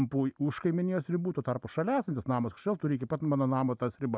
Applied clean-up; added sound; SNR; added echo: none; none; none; none.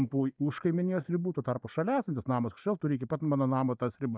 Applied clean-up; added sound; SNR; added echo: neural mask model DeepFilterNet 3.